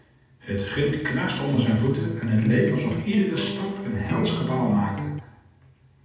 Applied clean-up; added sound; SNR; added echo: none; Electric guitar; 4 dB; reverberation time 0.8 s.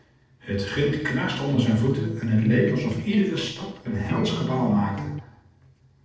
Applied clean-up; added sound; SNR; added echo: neural separator model SepFormer DNS4.